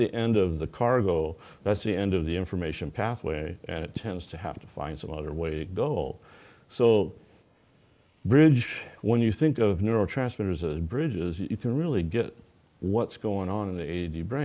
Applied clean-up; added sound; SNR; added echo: neural mask model Resemble Enhance denoiser.